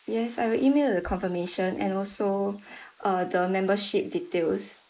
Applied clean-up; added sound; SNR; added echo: neural mask model Resemble Enhance denoiser.